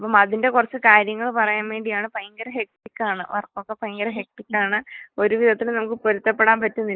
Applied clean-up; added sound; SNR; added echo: neural mask model Resemble Enhance denoiser.